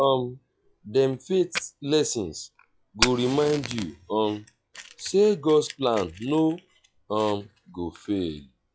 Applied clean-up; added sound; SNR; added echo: classical method log-MMSE.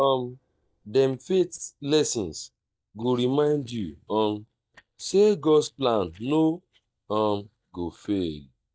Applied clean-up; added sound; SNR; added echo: neural mask model DeepFilterNet 3.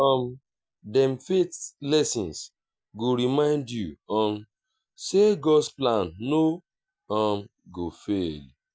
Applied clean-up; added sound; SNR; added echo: none; none; none; none.